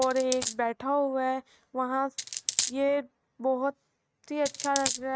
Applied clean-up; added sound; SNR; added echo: neural mask model RNNoise.